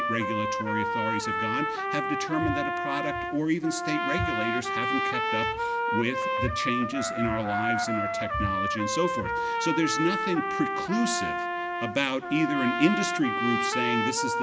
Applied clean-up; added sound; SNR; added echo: none; Trumpet; -1 dB; none.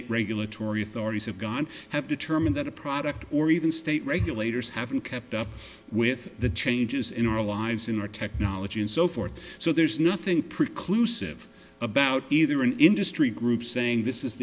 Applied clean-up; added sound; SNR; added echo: none; none; none; none.